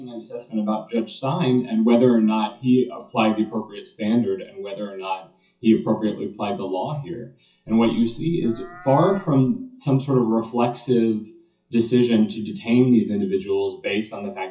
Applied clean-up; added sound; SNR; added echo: classical method WPE with log-MMSE.